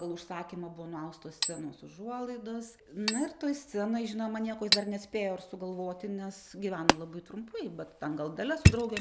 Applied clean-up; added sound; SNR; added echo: none; Hammer; -2 dB; none.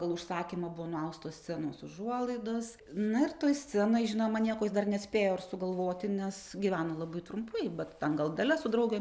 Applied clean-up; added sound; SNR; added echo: none; none; none; none.